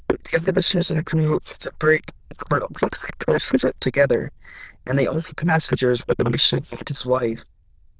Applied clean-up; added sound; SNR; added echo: neural diffusion model UNIVERSE++.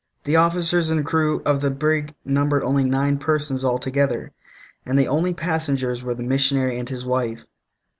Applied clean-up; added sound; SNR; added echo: none; none; none; none.